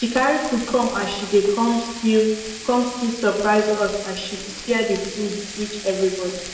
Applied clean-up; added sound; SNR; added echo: none; Frying (food); 13 dB; reverberation time 0.9 s.